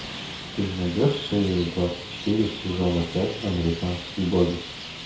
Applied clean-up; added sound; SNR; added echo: none; Traffic noise, roadway noise; 11 dB; reverberation time 0.6 s.